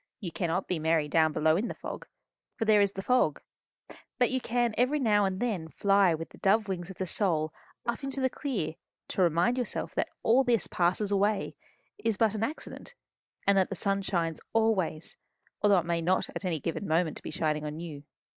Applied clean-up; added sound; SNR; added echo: neural mask model Resemble Enhance denoiser.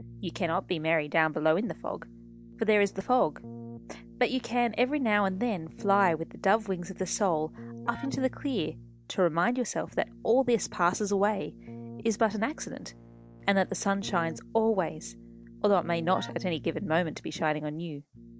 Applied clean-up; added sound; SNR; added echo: none; Keyboard (musical); 17 dB; none.